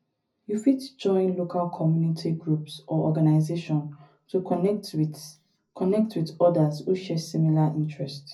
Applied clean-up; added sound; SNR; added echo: none; none; none; reverberation time 0.4 s.